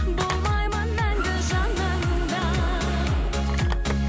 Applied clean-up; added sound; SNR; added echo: none; Telephone + Mechanisms; 11 dB; none.